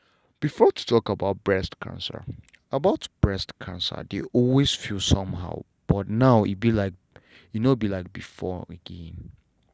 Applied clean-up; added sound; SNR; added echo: none; none; none; none.